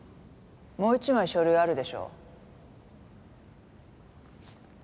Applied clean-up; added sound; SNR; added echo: none; none; none; none.